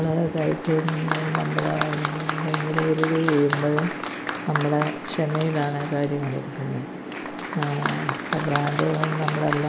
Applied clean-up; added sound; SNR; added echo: none; Applause; 6 dB; none.